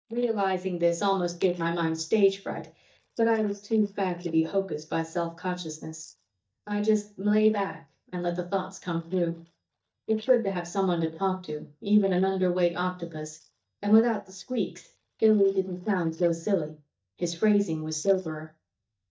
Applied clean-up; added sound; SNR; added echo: neural mask model DeepFilterNet 3.